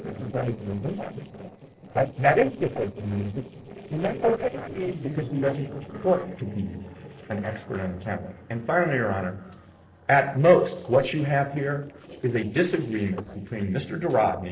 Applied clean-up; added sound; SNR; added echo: neural separator model SepFormer DNS4.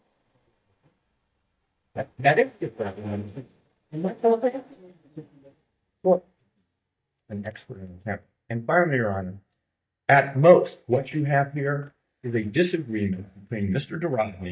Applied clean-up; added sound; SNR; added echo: neural mask model DeepFilterNet 3.